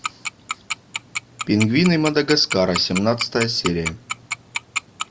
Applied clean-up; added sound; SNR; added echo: none; Tick-tock; 8 dB; none.